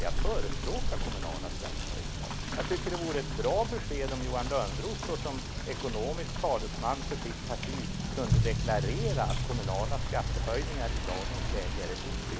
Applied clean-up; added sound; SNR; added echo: none; Motor vehicle (road) / Rain; -3 dB; none.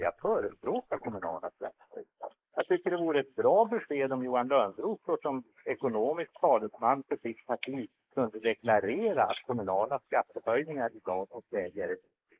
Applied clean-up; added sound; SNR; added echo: neural mask model Resemble Enhance denoiser.